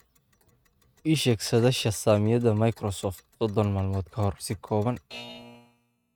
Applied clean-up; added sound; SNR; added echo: neural mask model RNNoise.